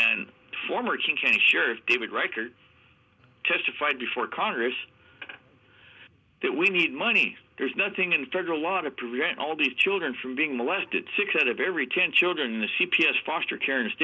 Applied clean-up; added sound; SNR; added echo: none; none; none; none.